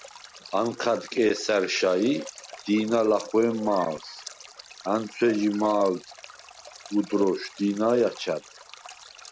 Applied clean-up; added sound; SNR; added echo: none; Stream; 20 dB; none.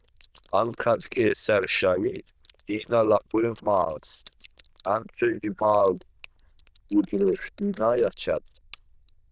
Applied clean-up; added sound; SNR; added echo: neural diffusion model UNIVERSE++.